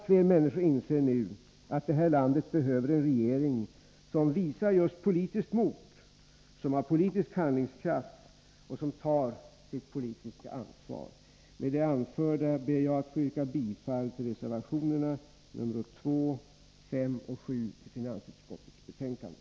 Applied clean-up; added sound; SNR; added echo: none; none; none; none.